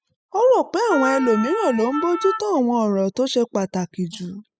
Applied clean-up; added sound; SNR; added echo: classical method spectral subtraction.